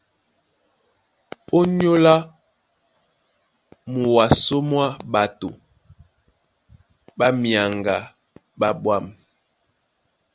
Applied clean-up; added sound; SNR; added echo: none; none; none; none.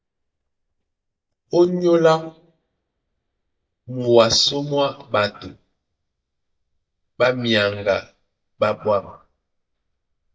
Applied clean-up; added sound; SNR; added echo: neural mask model DeepFilterNet 3.